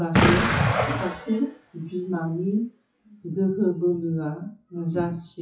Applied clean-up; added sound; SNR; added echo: classical method WPE with log-MMSE.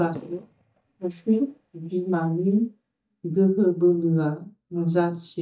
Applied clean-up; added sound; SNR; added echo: neural mask model DeepFilterNet 3.